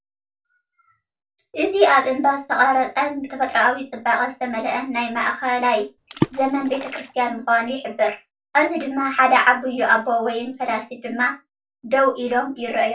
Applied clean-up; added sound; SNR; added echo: none; Water / Splash, splatter; 8 dB; reverberation time 0.2 s.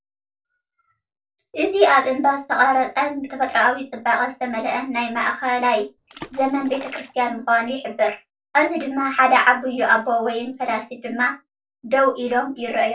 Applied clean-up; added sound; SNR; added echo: neural separator model SepFormer DNS4.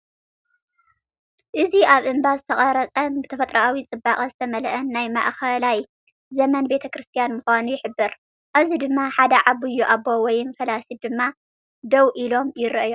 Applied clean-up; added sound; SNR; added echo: none; none; none; none.